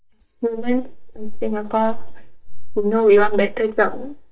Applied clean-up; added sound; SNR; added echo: neural mask model DeepFilterNet 3.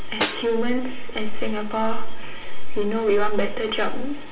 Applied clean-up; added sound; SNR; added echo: none; Snare drum; 15 dB; reverberation time 1.2 s.